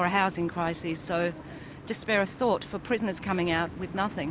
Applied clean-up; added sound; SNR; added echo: none; none; none; none.